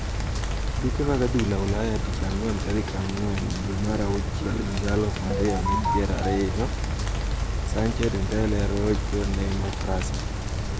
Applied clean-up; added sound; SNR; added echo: none; Rain; 2 dB; none.